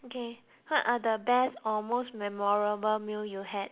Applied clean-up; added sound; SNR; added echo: none; none; none; none.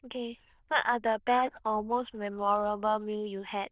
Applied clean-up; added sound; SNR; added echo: neural diffusion model UNIVERSE++.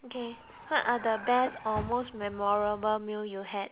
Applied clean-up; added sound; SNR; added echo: none; Vehicle; 13 dB; none.